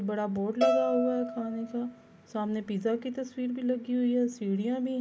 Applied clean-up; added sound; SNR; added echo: none; Bowed string instrument; 2 dB; none.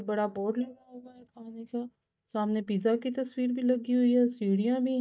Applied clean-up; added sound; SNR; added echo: neural mask model DeepFilterNet 3.